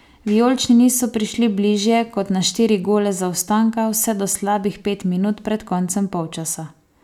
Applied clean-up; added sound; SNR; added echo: none; none; none; none.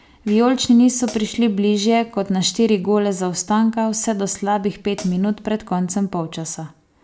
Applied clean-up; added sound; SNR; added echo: none; Hi-hat; 14 dB; none.